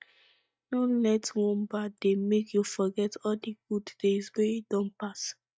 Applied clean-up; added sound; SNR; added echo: neural mask model DeepFilterNet 3.